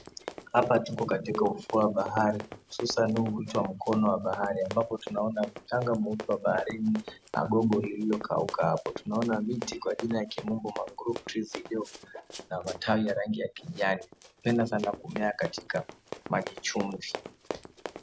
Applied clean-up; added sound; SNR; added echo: none; Run; 13 dB; none.